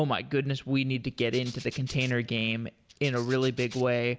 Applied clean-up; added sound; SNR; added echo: neural mask model Resemble Enhance denoiser.